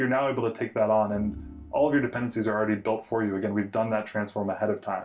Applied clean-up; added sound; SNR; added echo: none; Organ; 18 dB; reverberation time 0.2 s.